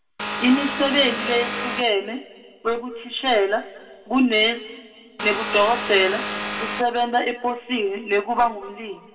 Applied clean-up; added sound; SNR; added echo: none; Vehicle; 5 dB; reverberation time 2.6 s.